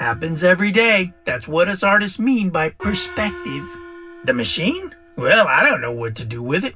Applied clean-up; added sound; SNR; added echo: none; Gong; 20 dB; reverberation time 0.4 s.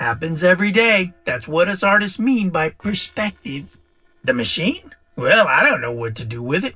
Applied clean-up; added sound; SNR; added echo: neural separator model SepFormer DNS4.